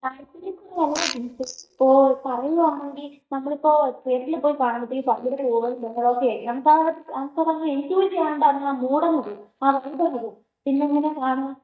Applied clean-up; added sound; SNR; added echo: neural mask model DeepFilterNet 3.